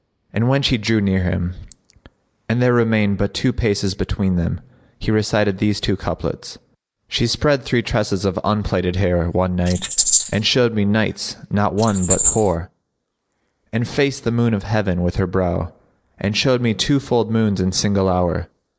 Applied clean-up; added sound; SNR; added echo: neural mask model Resemble Enhance denoiser.